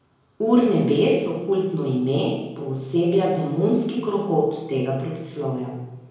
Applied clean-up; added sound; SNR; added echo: none; none; none; reverberation time 0.9 s.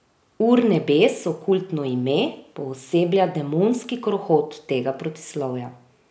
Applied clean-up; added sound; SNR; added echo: none; none; none; none.